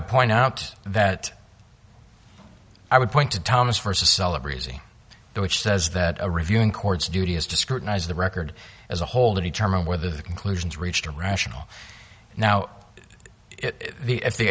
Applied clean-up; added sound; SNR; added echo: none; none; none; none.